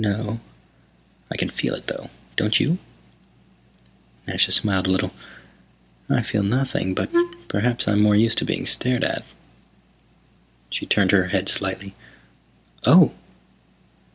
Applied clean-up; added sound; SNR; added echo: none; Wind instrument, woodwind instrument; -1 dB; none.